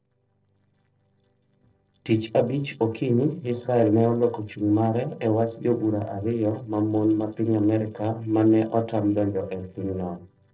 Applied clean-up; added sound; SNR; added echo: neural separator model SepFormer DNS4.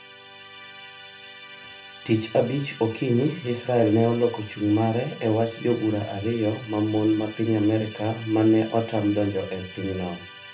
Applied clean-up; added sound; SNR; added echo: none; Musical instrument; 18 dB; reverberation time 0.3 s.